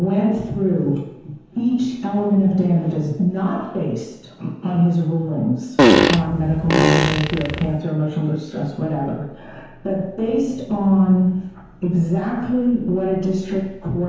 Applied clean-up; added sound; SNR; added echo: none; Fart; -3 dB; reverberation time 1.0 s.